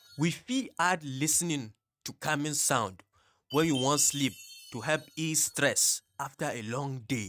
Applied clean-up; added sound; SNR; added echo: neural mask model RNNoise.